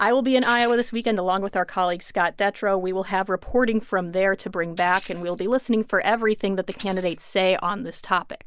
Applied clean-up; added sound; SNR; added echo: neural mask model Resemble Enhance denoiser.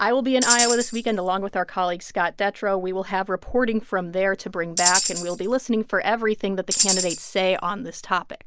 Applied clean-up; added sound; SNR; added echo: none; Tambourine; 2 dB; none.